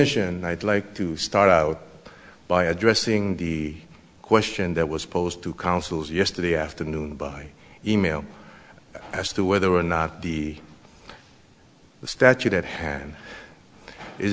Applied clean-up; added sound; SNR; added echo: none; none; none; none.